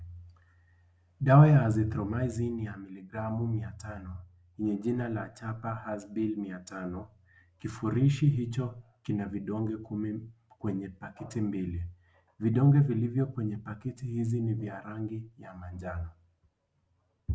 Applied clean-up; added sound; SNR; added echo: none; none; none; none.